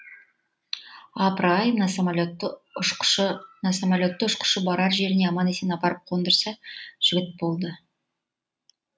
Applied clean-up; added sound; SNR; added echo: none; none; none; none.